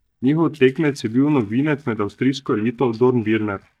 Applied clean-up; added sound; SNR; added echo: neural mask model DeepFilterNet 3.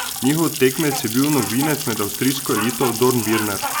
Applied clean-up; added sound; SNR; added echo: none; Sink (filling or washing) / Water tap, faucet / Splash, splatter + Bird vocalization, bird call, bird song; 6 dB; none.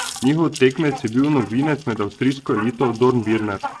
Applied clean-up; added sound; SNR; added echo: neural mask model RNNoise.